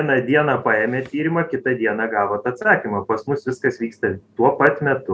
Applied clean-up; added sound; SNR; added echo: none; none; none; none.